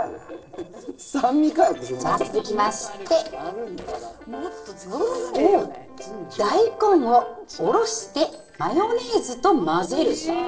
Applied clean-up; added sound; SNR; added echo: neural separator model SepFormer DNS4.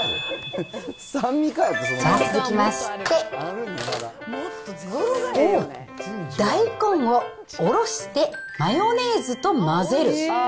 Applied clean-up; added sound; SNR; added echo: none; none; none; none.